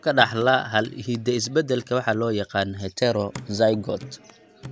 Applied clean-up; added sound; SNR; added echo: none; Hands / Wood; 20 dB; none.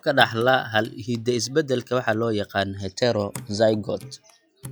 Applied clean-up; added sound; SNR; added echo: classical method log-MMSE.